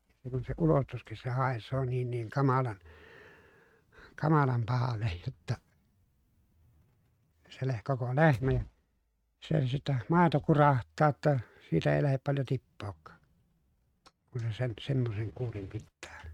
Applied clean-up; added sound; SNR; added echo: neural mask model RNNoise.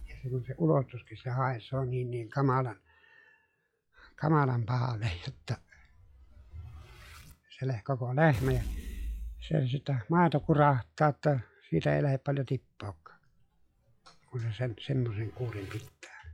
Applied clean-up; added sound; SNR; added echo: classical method log-MMSE.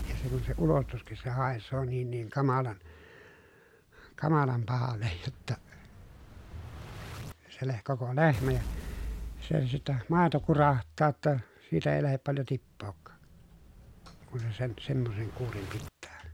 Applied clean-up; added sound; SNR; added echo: none; Explosion; 13 dB; none.